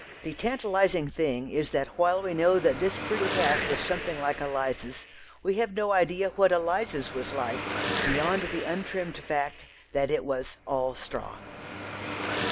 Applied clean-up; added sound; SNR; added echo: none; Car passing by / Traffic noise, roadway noise / Engine; 7 dB; none.